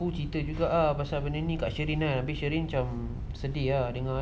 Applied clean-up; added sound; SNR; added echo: none; none; none; none.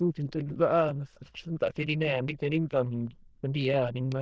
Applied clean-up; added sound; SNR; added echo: neural diffusion model UNIVERSE++.